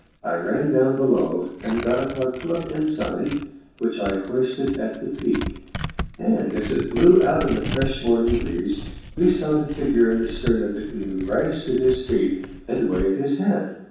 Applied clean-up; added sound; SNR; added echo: none; Tearing; 12 dB; reverberation time 0.7 s.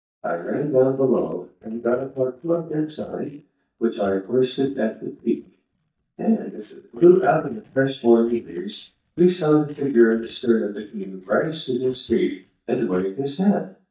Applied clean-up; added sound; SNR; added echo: neural mask model DeepFilterNet 3.